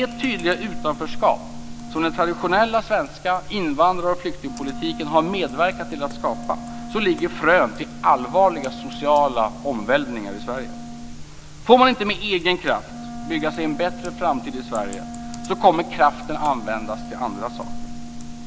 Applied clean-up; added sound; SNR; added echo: none; Wind instrument, woodwind instrument + Computer keyboard; 11 dB; none.